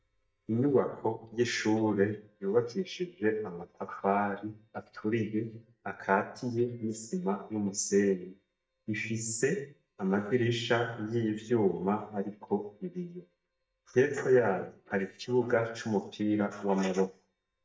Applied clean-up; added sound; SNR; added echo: neural mask model DeepFilterNet 3.